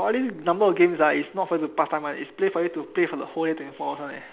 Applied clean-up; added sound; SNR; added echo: none; none; none; none.